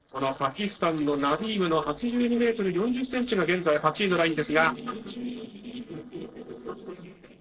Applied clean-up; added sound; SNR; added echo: neural separator model SepFormer DNS4.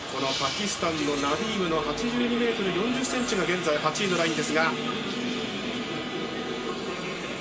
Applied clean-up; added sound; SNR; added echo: none; Bowed string instrument; 16 dB; reverberation time 0.2 s.